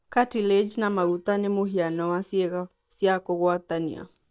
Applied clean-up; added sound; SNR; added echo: neural mask model DeepFilterNet 3.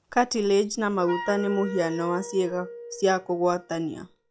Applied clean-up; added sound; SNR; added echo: classical method log-MMSE.